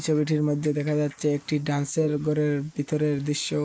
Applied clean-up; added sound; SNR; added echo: neural mask model Resemble Enhance denoiser.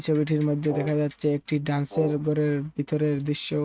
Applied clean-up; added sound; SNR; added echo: neural mask model RNNoise.